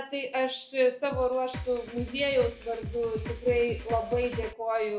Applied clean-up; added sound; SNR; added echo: none; Drum kit; 10 dB; none.